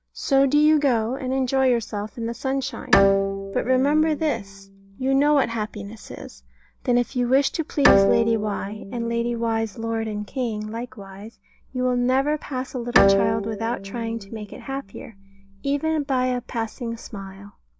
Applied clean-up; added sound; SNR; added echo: none; Bowed string instrument; 3 dB; none.